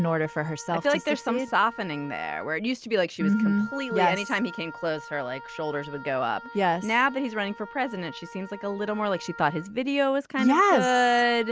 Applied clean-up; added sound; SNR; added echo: none; Wind instrument, woodwind instrument; 16 dB; none.